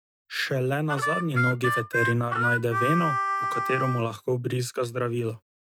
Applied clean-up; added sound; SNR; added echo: none; Harmonica; 0 dB; none.